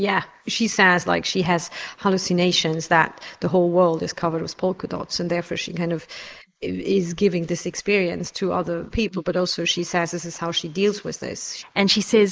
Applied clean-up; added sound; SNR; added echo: neural mask model Resemble Enhance denoiser.